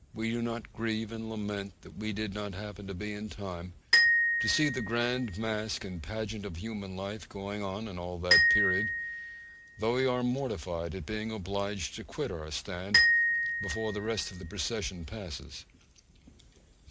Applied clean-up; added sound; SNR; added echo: none; Glockenspiel; -3 dB; none.